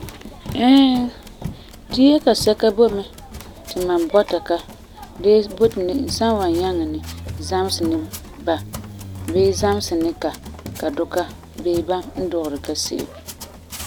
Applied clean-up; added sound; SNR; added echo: none; Motorcycle + Run; 13 dB; none.